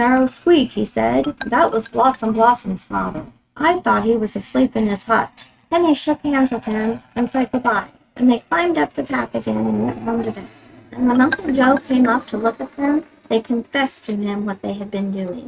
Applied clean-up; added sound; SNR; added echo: neural mask model RNNoise.